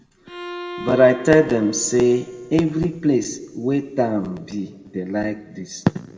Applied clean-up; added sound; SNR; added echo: none; Bowed string instrument; 16 dB; reverberation time 1.3 s.